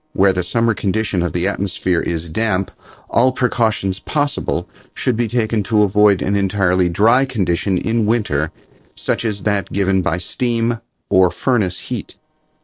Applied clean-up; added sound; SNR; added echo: neural separator model SepFormer DNS4.